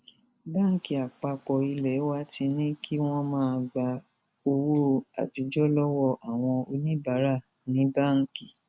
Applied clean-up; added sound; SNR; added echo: none; none; none; none.